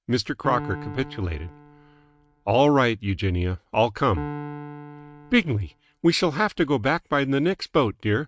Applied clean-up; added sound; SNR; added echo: neural mask model RNNoise.